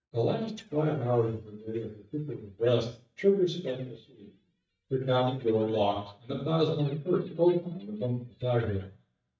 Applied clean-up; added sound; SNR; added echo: neural mask model DeepFilterNet 3.